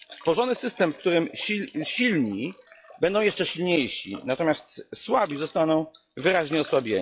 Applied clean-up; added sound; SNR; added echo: classical method log-MMSE.